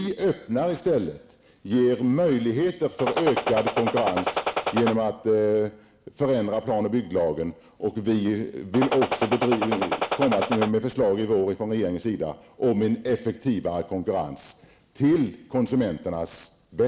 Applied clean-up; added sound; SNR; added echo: none; Gunshot, gunfire; 2 dB; none.